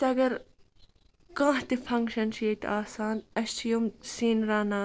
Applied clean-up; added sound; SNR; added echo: none; none; none; none.